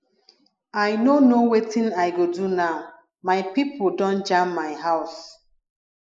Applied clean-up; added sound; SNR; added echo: neural mask model Resemble Enhance denoiser.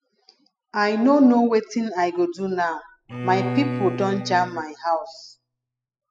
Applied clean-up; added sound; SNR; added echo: classical method spectral subtraction.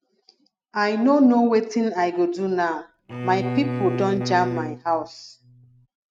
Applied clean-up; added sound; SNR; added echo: neural mask model RNNoise.